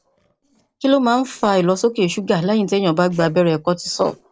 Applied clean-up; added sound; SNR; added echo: neural separator model SepFormer DNS4.